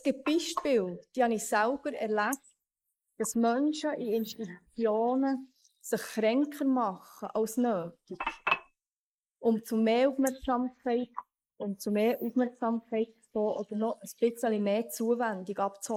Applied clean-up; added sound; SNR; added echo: neural mask model Resemble Enhance denoiser.